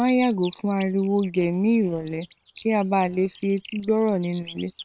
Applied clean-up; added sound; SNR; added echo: neural separator model SepFormer WHAM!.